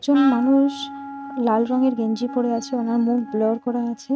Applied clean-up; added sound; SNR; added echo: neural mask model RNNoise.